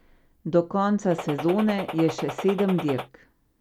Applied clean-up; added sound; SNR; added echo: none; Gunshot, gunfire; 9 dB; none.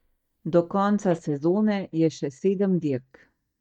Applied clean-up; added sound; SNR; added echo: neural mask model DeepFilterNet 3.